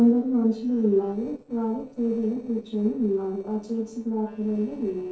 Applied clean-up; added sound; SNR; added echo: neural separator model SepFormer DNS4.